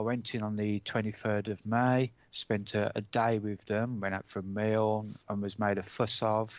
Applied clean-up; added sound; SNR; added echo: none; none; none; none.